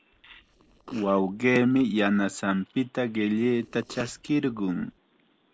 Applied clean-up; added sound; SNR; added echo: neural separator model SepFormer DNS4.